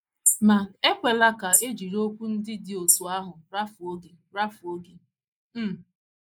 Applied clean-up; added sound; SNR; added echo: neural mask model Resemble Enhance denoiser.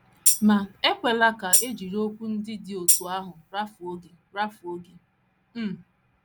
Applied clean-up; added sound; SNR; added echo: none; Tambourine; -1 dB; none.